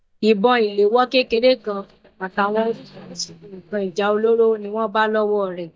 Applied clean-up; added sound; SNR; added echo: neural mask model DeepFilterNet 3.